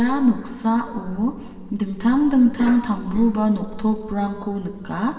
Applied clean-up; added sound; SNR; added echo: none; Cough; 14 dB; reverberation time 1.9 s.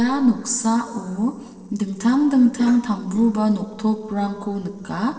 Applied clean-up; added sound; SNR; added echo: neural separator model SepFormer DNS4.